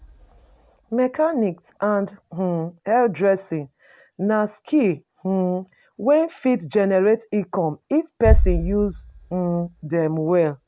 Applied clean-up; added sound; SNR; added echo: none; Bass drum; 7 dB; none.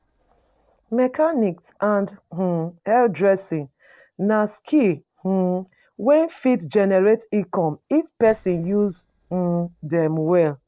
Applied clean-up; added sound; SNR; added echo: neural separator model SepFormer DNS4.